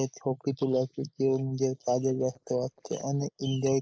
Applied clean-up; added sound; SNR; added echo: neural mask model Resemble Enhance denoiser.